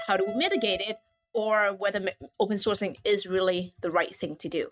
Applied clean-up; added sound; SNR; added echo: neural mask model RNNoise.